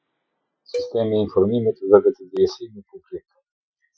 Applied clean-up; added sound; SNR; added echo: classical method Wiener filter.